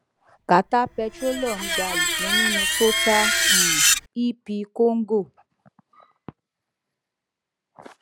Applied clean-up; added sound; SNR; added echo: none; Screech; -4 dB; none.